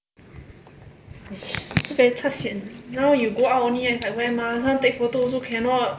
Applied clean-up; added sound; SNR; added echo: none; none; none; none.